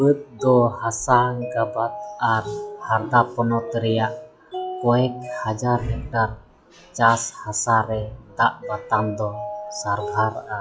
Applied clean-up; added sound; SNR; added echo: classical method log-MMSE.